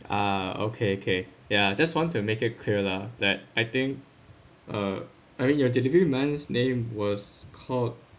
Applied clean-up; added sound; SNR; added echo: none; none; none; none.